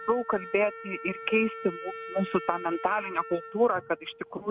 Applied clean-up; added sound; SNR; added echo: none; Wind instrument, woodwind instrument; 12 dB; none.